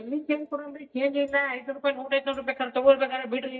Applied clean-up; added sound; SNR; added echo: neural mask model DeepFilterNet 3.